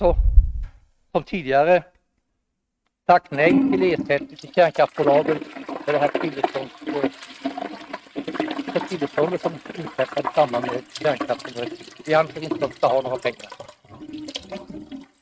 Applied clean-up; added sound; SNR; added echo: neural mask model RNNoise.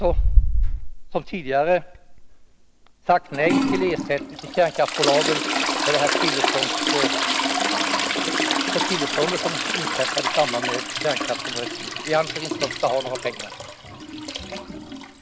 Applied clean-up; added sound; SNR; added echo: none; Trickle, dribble / Toilet flush; -2 dB; none.